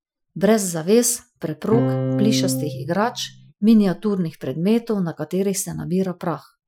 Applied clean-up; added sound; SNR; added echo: classical method Wiener filter.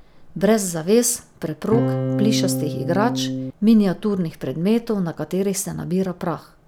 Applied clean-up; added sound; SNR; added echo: none; Electric guitar / Strum; 1 dB; none.